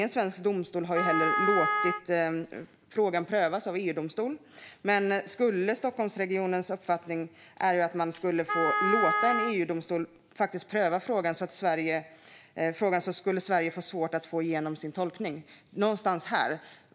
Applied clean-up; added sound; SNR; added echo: none; Wind instrument, woodwind instrument; 0 dB; none.